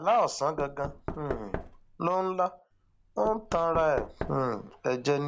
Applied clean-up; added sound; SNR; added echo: none; Knock / Wood; 11 dB; none.